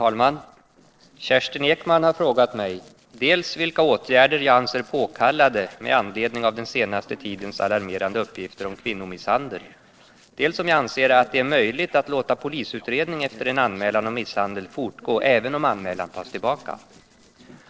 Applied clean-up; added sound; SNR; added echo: neural separator model SepFormer DNS4.